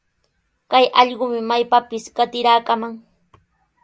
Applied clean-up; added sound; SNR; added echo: none; none; none; none.